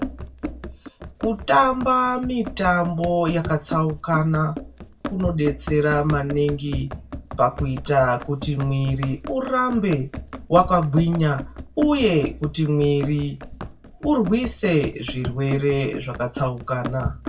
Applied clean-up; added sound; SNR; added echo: none; Run; 11 dB; reverberation time 0.1 s.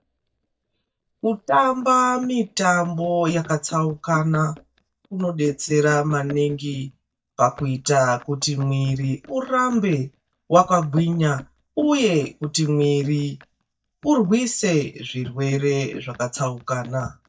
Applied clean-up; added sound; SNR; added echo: neural mask model DeepFilterNet 3.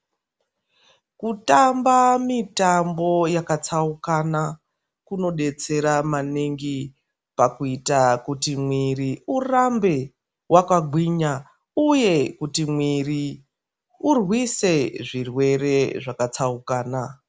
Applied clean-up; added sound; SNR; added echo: none; none; none; none.